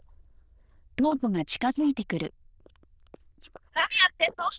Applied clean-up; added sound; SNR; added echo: neural diffusion model UNIVERSE++.